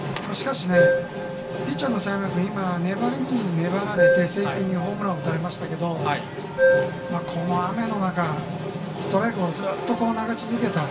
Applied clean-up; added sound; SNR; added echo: none; Keyboard (musical); 0 dB; reverberation time 0.2 s.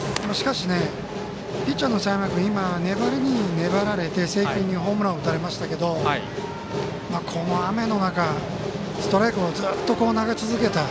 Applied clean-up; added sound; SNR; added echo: none; none; none; none.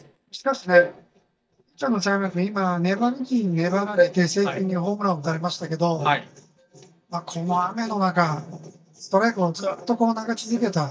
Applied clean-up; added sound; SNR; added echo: neural mask model DeepFilterNet 3.